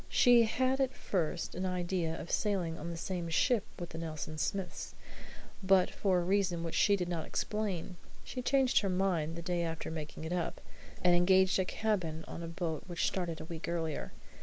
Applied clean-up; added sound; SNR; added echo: none; none; none; none.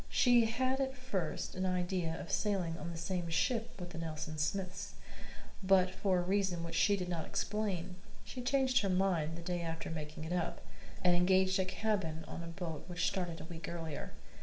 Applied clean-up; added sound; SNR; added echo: none; none; none; reverberation time 1.2 s.